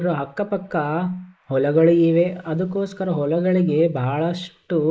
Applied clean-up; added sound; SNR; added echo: neural mask model Resemble Enhance denoiser.